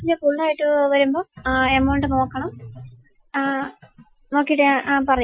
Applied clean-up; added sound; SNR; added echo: classical method Wiener filter.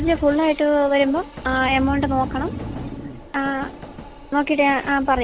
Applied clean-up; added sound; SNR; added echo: none; Train + Breathing; 11 dB; none.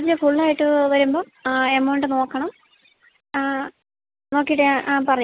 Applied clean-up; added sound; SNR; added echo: none; none; none; none.